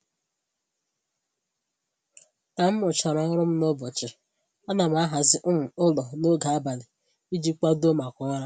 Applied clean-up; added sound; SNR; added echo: none; none; none; none.